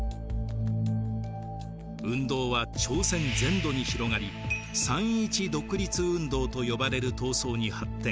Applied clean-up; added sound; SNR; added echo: none; none; none; none.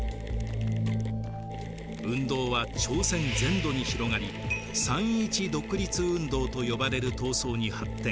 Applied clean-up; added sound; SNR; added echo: none; Mechanisms; 15 dB; none.